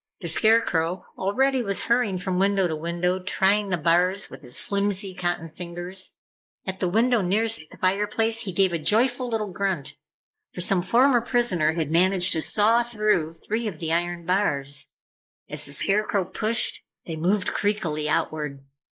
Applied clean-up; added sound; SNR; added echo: neural mask model Resemble Enhance denoiser.